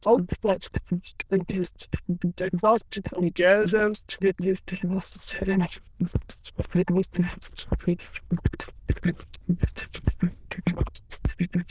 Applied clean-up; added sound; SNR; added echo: neural diffusion model UNIVERSE++.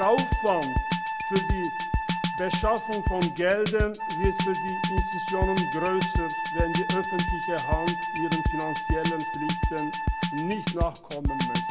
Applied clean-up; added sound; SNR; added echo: none; Wind instrument, woodwind instrument + Drum kit; -2 dB; none.